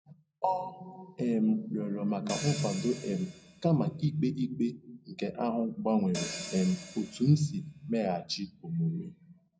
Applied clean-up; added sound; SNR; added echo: none; Hi-hat; 12 dB; reverberation time 0.4 s.